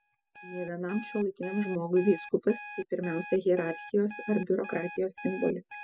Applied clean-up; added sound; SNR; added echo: classical method spectral subtraction.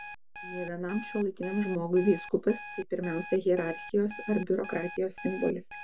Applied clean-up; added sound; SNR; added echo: none; Alarm; 12 dB; none.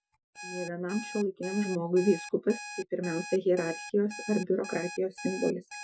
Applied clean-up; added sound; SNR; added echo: classical method Wiener filter.